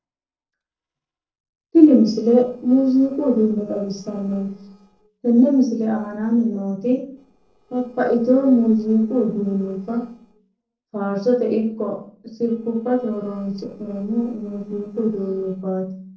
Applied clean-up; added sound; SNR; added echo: neural separator model SepFormer DNS4.